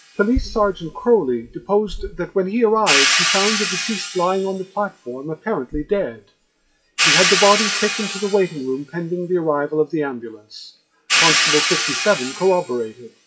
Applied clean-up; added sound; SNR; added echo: classical method WPE with log-MMSE.